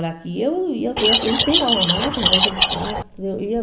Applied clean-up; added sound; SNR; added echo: none; Keys jangling; -3 dB; reverberation time 1.5 s.